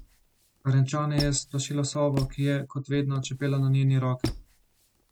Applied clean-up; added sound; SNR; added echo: none; Squeak; 13 dB; none.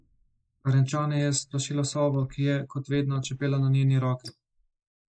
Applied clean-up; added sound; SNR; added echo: neural mask model Resemble Enhance denoiser.